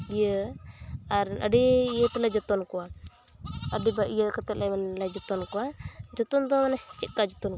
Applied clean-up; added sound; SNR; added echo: none; none; none; none.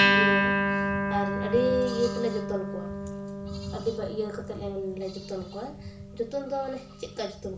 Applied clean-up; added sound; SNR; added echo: none; Acoustic guitar; -2 dB; reverberation time 0.4 s.